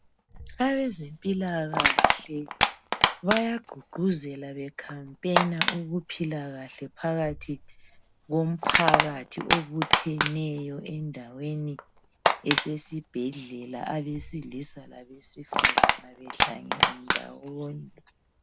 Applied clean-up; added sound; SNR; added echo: none; Crushing; -3 dB; none.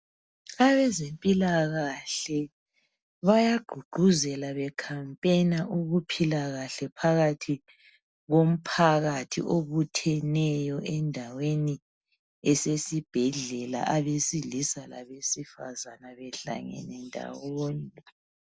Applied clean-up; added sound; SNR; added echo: none; none; none; none.